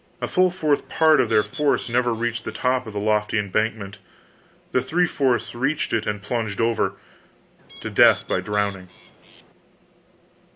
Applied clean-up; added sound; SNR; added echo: none; Bird; 19 dB; none.